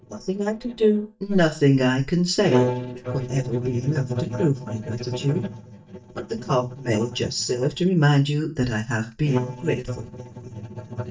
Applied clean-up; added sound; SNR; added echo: neural mask model DeepFilterNet 3.